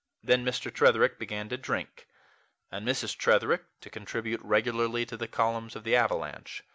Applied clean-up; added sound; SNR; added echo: none; none; none; none.